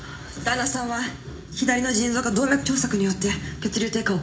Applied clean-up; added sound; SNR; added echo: none; none; none; reverberation time 0.4 s.